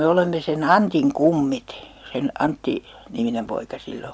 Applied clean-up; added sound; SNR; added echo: none; none; none; none.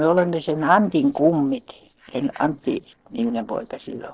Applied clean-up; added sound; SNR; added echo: neural separator model SepFormer DNS4.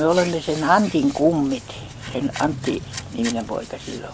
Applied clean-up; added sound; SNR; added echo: none; Hands; 13 dB; none.